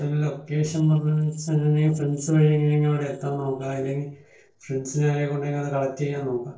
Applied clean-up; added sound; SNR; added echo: neural separator model SepFormer DNS4.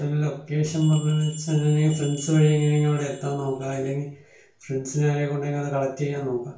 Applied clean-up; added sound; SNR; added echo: none; Bell; 18 dB; reverberation time 0.3 s.